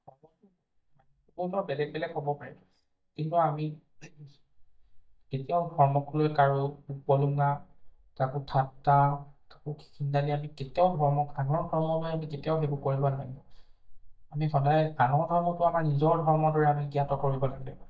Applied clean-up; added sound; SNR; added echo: neural mask model DeepFilterNet 3.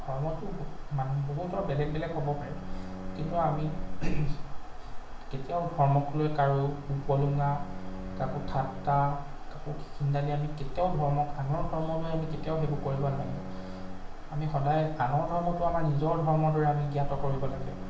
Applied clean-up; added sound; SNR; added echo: none; Bowed string instrument; 17 dB; reverberation time 0.6 s.